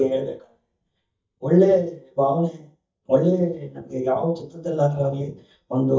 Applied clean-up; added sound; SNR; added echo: neural mask model DeepFilterNet 3.